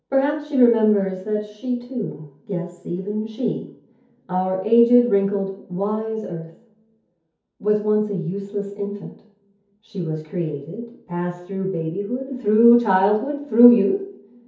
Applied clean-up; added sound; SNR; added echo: none; none; none; reverberation time 0.6 s.